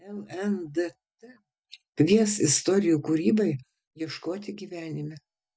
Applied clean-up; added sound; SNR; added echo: neural mask model DeepFilterNet 3.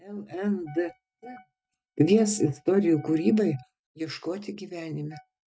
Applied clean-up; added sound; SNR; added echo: neural mask model RNNoise.